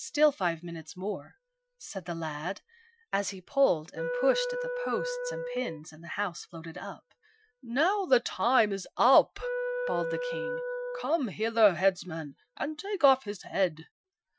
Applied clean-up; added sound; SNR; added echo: classical method Wiener filter.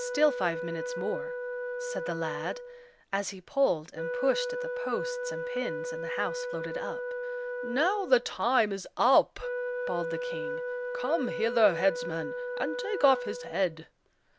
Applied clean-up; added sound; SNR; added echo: none; Wind instrument, woodwind instrument; 5 dB; none.